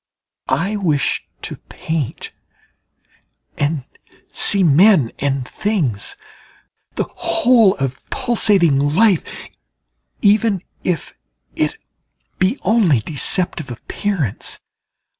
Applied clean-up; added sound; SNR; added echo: none; none; none; none.